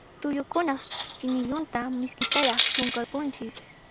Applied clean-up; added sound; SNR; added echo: none; Coin (dropping); 0 dB; none.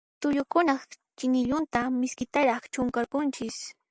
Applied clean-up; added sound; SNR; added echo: none; none; none; none.